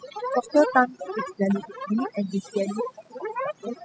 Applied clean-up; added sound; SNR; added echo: classical method spectral subtraction.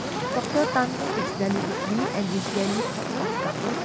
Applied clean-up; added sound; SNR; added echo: none; Fire; 0 dB; none.